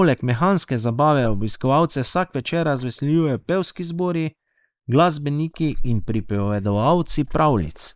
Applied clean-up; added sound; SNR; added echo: neural mask model Resemble Enhance denoiser.